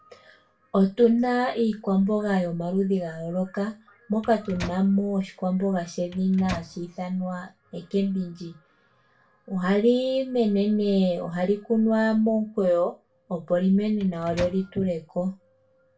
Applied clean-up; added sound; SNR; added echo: none; Microwave oven; 16 dB; reverberation time 0.2 s.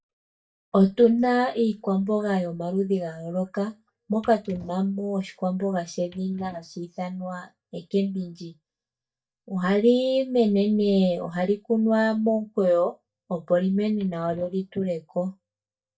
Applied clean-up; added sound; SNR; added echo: neural mask model DeepFilterNet 3.